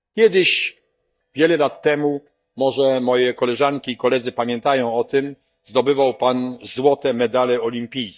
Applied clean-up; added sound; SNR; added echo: neural mask model DeepFilterNet 3.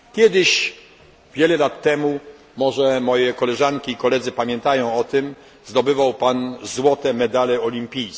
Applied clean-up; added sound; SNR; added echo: none; none; none; none.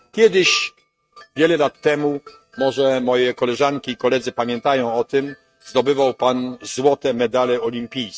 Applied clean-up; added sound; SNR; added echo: neural mask model RNNoise.